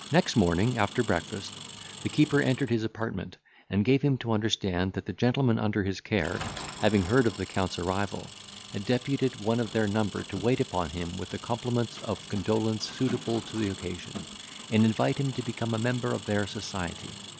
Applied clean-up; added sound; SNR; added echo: none; Engine; 15 dB; none.